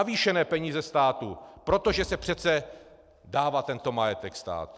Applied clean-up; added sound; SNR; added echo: none; Thump, thud; 15 dB; none.